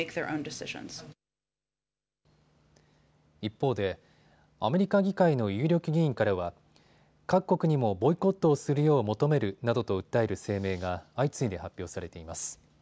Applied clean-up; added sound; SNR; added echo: none; none; none; none.